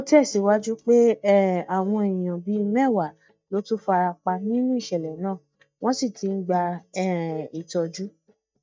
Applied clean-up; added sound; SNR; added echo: neural mask model DeepFilterNet 3.